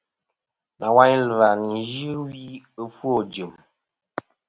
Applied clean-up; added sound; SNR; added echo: none; none; none; none.